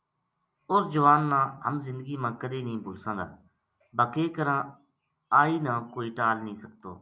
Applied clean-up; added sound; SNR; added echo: none; none; none; none.